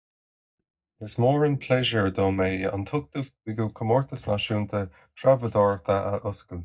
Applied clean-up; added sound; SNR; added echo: neural mask model DeepFilterNet 3.